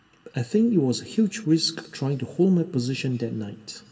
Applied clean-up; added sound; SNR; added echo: none; none; none; reverberation time 1.3 s.